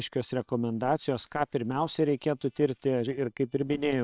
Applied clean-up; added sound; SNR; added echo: neural separator model SepFormer WHAM!.